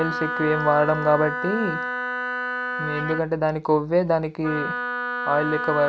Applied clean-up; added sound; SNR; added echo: none; Wind instrument, woodwind instrument; 5 dB; none.